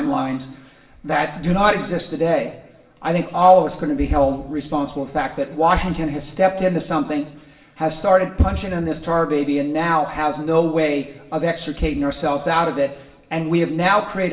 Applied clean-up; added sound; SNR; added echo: none; none; none; reverberation time 0.7 s.